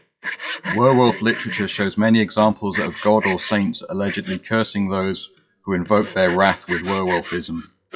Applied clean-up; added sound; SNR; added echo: classical method WPE with log-MMSE.